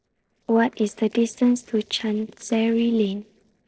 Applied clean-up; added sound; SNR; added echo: neural separator model SepFormer DNS4.